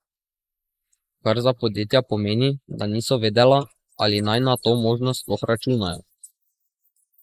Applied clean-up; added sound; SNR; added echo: neural mask model Resemble Enhance denoiser.